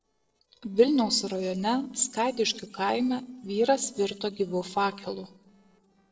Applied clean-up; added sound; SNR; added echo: neural separator model SepFormer DNS4.